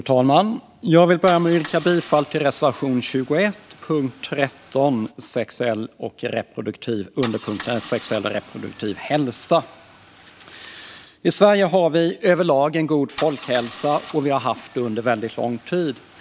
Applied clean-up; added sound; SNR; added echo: none; Idling / Engine starting / Car; 19 dB; none.